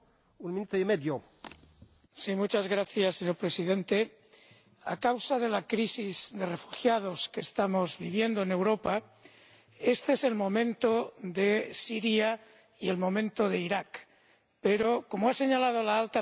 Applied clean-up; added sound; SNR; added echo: none; none; none; none.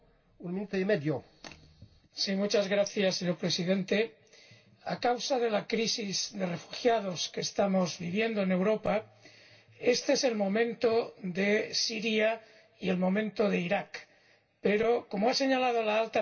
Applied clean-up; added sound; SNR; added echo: none; none; none; reverberation time 0.2 s.